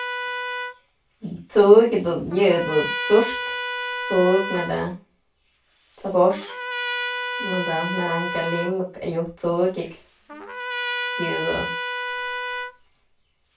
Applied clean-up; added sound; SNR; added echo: none; Trumpet; 7 dB; reverberation time 0.2 s.